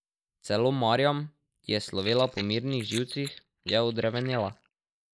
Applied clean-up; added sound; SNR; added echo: neural mask model Resemble Enhance denoiser.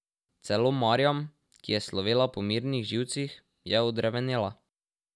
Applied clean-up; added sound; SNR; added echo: none; none; none; none.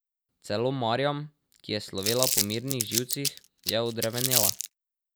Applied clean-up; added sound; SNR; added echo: none; Crumpling, crinkling; -1 dB; none.